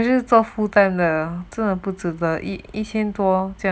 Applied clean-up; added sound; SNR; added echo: none; none; none; none.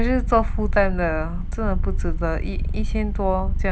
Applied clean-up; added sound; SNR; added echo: none; Purr; -2 dB; none.